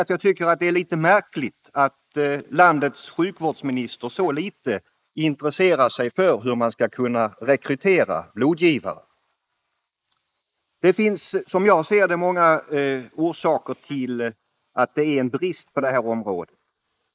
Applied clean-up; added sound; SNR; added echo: neural mask model Resemble Enhance denoiser.